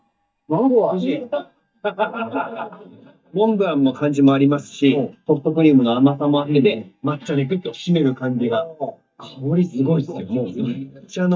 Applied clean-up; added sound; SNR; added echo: neural mask model DeepFilterNet 3.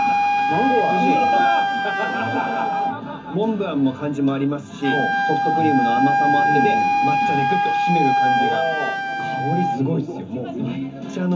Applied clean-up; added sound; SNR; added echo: none; Wind instrument, woodwind instrument; -3 dB; reverberation time 0.3 s.